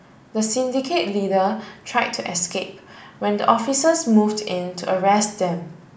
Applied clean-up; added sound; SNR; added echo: none; none; none; none.